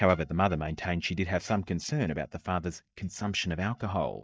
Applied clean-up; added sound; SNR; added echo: neural mask model DeepFilterNet 3.